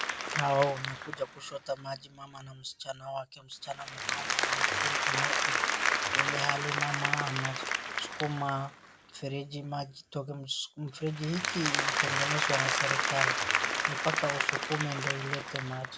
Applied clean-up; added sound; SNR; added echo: none; Applause; -3 dB; none.